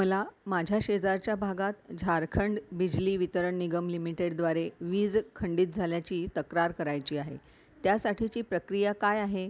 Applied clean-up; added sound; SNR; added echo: none; none; none; none.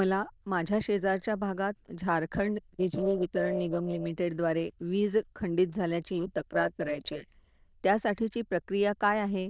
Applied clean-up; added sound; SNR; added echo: neural diffusion model UNIVERSE++.